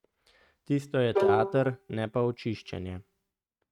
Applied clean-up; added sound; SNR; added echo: neural mask model RNNoise.